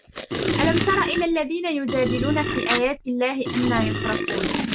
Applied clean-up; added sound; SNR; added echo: none; Packing tape, duct tape + Burping, eructation; 1 dB; none.